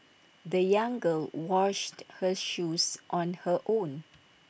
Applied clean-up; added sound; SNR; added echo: none; none; none; none.